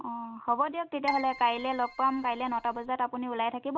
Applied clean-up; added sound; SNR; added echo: none; Keyboard (musical); 14 dB; none.